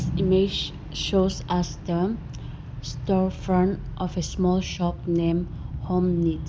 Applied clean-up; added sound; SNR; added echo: none; none; none; none.